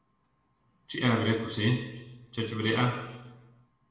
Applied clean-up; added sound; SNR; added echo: none; none; none; reverberation time 1.0 s.